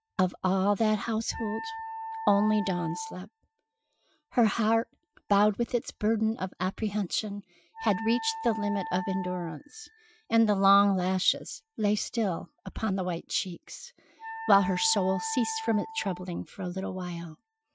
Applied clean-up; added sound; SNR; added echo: classical method Wiener filter.